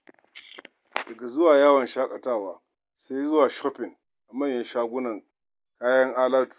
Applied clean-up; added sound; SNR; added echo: none; none; none; none.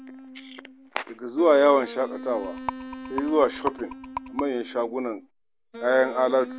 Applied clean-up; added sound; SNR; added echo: none; Wind instrument, woodwind instrument + Rattle; 12 dB; none.